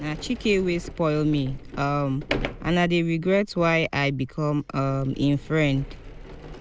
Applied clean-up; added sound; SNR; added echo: none; Sliding door; 12 dB; none.